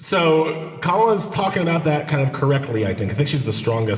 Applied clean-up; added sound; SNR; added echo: none; none; none; reverberation time 2.5 s.